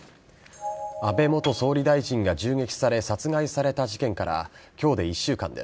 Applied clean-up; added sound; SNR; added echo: none; Piano; 19 dB; none.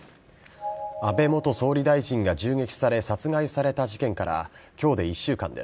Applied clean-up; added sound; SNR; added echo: none; none; none; none.